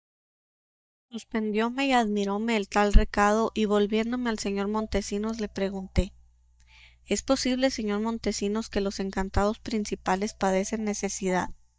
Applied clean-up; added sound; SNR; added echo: neural mask model DeepFilterNet 3.